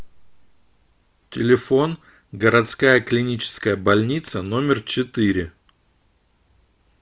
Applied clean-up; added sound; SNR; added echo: none; none; none; none.